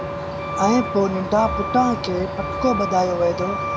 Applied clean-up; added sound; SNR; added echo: none; Truck; 5 dB; none.